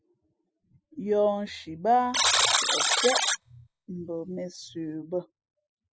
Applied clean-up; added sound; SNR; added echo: classical method spectral subtraction.